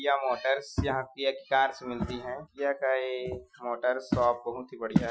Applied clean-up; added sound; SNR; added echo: classical method Wiener filter.